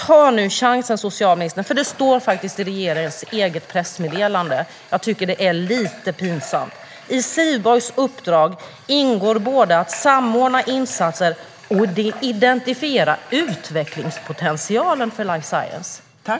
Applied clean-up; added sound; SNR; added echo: none; Water tap, faucet / Water; 20 dB; none.